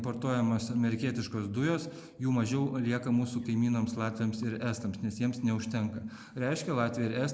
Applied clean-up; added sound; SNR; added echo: none; none; none; none.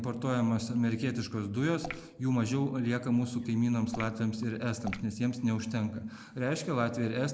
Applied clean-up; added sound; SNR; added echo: none; Drip / Water; 11 dB; none.